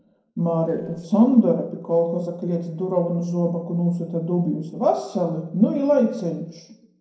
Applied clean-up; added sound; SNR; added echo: neural separator model SepFormer DNS4.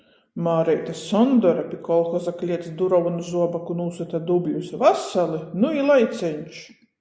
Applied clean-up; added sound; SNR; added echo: none; none; none; none.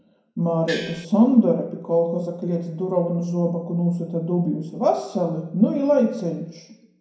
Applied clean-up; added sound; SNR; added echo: none; Gong; 10 dB; reverberation time 0.5 s.